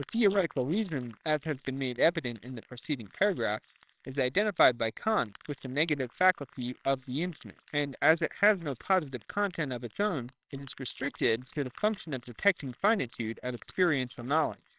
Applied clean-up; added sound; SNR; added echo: neural separator model SepFormer WHAMR!.